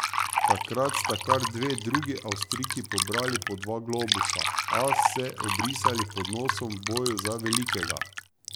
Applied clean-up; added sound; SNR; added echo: none; Fill (with liquid); -2 dB; none.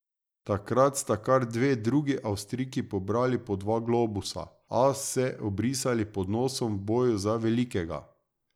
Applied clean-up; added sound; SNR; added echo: none; none; none; none.